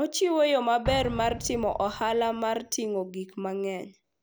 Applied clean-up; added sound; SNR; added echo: none; Explosion; 14 dB; none.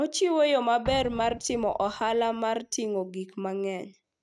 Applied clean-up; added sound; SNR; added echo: neural mask model RNNoise.